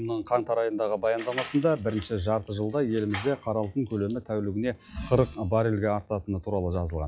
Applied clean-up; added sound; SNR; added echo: classical method log-MMSE.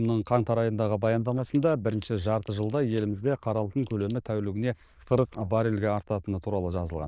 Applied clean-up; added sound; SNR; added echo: neural diffusion model UNIVERSE++.